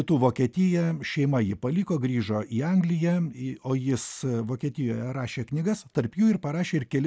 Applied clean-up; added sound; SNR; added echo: none; none; none; none.